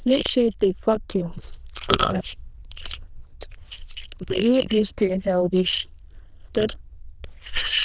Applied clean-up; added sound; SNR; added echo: neural diffusion model UNIVERSE++.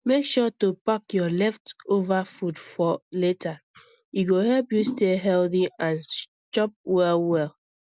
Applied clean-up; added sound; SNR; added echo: none; none; none; none.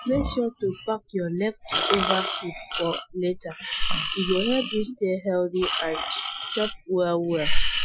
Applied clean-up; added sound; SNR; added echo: classical method Wiener filter.